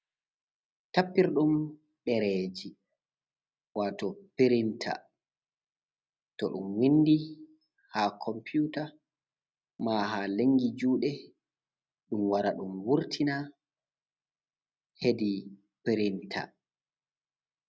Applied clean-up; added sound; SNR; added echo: none; none; none; none.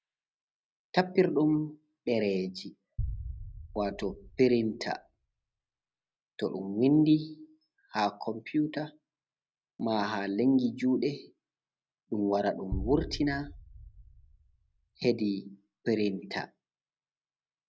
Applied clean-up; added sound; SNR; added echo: none; Boom; 10 dB; none.